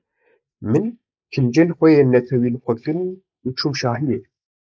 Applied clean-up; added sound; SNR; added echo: neural mask model Resemble Enhance denoiser.